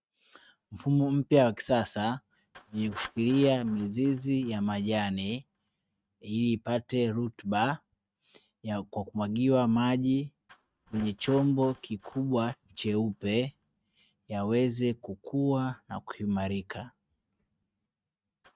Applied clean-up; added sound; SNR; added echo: neural mask model RNNoise.